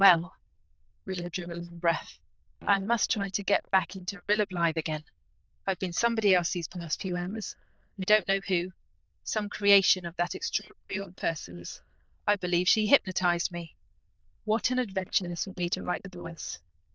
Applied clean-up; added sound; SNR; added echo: neural diffusion model UNIVERSE++.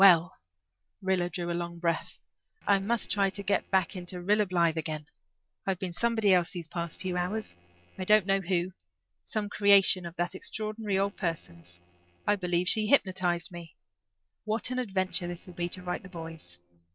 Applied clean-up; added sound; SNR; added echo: neural separator model SepFormer DNS4.